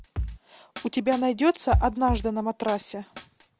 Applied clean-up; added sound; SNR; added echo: none; Drum kit; 6 dB; none.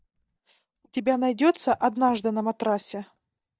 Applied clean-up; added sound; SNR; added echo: neural mask model DeepFilterNet 3.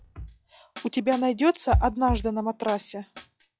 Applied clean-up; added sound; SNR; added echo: classical method log-MMSE.